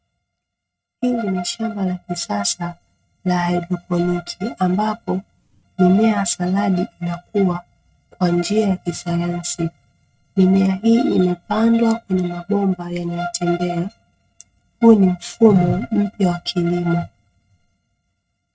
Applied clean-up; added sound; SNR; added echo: neural mask model RNNoise.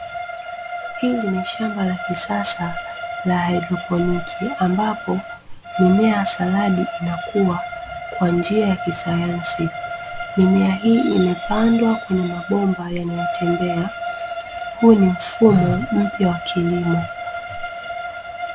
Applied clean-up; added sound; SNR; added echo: none; Telephone + Bowed string instrument; 8 dB; none.